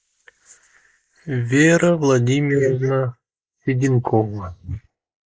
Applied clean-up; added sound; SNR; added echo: neural mask model Resemble Enhance denoiser.